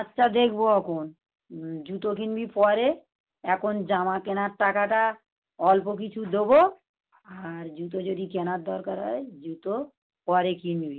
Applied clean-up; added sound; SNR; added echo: none; none; none; none.